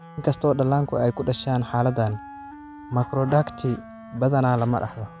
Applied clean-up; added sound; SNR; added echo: none; Wind instrument, woodwind instrument; 18 dB; none.